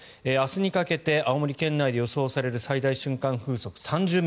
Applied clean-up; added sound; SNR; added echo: none; none; none; none.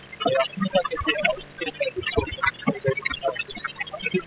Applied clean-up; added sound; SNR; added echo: classical method spectral subtraction.